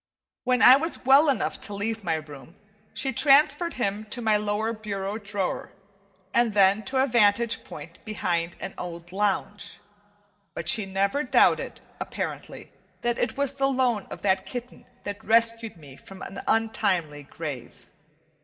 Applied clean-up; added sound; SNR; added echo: none; none; none; reverberation time 1.3 s.